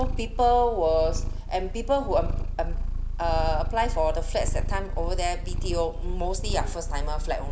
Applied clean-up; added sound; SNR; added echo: none; Purr; 0 dB; none.